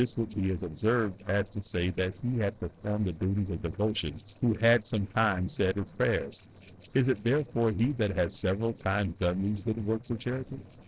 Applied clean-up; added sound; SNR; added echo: neural separator model SepFormer DNS4.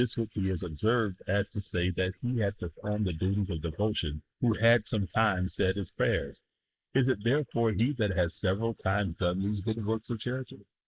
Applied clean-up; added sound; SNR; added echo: neural mask model Resemble Enhance denoiser.